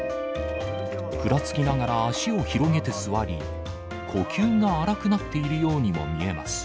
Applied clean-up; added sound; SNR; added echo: none; Mallet percussion; 11 dB; none.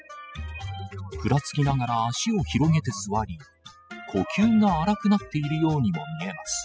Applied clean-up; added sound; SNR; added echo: classical method spectral subtraction.